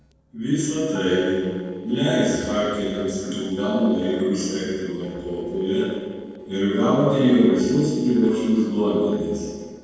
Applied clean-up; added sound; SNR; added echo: neural separator model SepFormer DNS4.